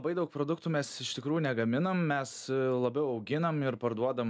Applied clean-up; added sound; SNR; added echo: none; none; none; none.